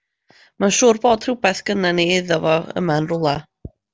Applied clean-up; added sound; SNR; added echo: none; none; none; none.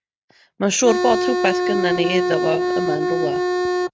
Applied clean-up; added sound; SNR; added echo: neural mask model RNNoise.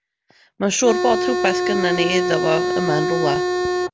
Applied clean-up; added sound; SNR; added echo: none; Organ; -1 dB; none.